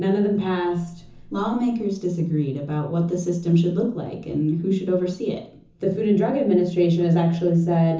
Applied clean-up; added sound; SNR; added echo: none; none; none; reverberation time 0.6 s.